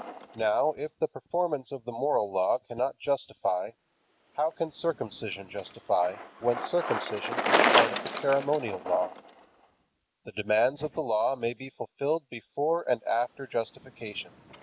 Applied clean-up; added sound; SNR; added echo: none; Bicycle; 5 dB; none.